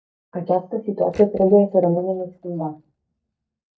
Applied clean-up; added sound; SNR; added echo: neural mask model DeepFilterNet 3.